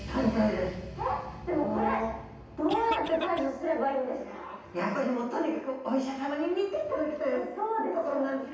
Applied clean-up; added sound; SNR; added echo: none; Cough; 10 dB; reverberation time 0.9 s.